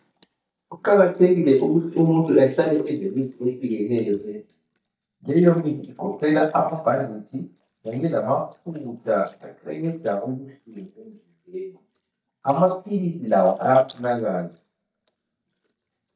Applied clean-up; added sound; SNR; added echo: neural mask model DeepFilterNet 3.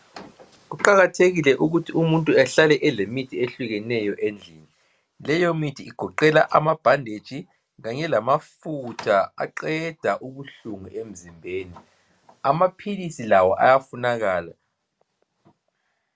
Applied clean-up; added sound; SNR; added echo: none; none; none; none.